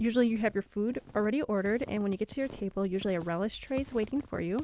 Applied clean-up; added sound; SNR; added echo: none; Squeak / Walk, footsteps; 19 dB; none.